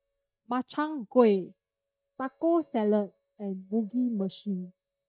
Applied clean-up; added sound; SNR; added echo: neural mask model DeepFilterNet 3.